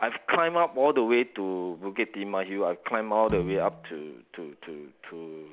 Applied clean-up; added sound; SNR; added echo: none; Bowed string instrument; 12 dB; none.